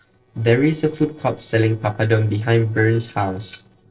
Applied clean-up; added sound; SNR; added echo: neural separator model SepFormer DNS4.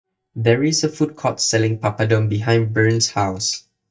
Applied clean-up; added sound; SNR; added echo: neural mask model DeepFilterNet 3.